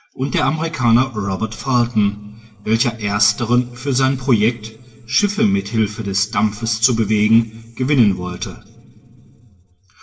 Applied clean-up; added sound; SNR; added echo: none; none; none; reverberation time 2.7 s.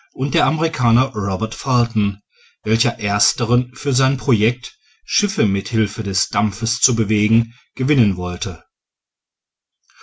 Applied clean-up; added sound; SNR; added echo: none; none; none; none.